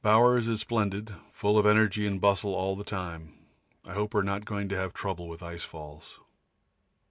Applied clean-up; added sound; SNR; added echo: none; none; none; none.